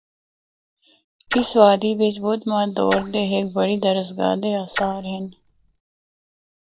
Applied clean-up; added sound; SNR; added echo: none; Splash, splatter; 12 dB; none.